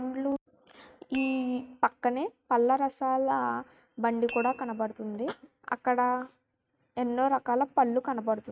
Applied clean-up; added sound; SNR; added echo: neural mask model RNNoise.